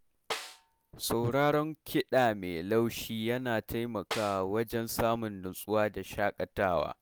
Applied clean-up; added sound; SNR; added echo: none; Snare drum; 13 dB; none.